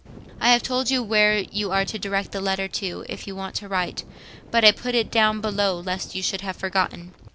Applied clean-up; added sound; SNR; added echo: none; Wind; 19 dB; none.